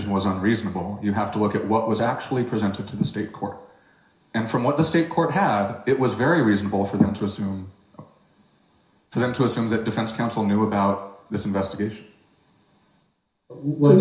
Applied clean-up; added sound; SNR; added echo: none; none; none; reverberation time 0.7 s.